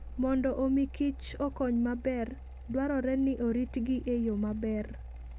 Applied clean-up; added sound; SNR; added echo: none; Mechanical fan; 12 dB; none.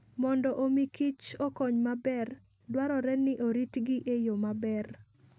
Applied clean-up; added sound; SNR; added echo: none; none; none; none.